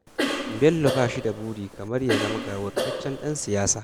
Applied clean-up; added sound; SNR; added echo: none; Cough; 5 dB; none.